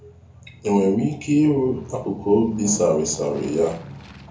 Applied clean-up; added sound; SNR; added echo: none; Aircraft; 17 dB; reverberation time 0.6 s.